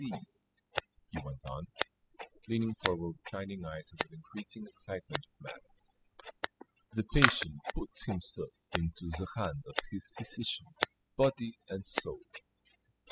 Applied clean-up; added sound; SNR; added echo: classical method spectral subtraction.